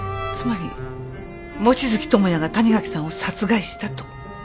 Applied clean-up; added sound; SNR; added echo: none; none; none; none.